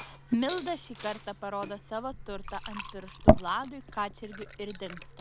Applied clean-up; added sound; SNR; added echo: none; Liquid; -4 dB; none.